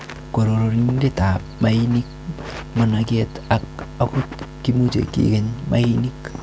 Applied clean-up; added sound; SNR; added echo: none; none; none; none.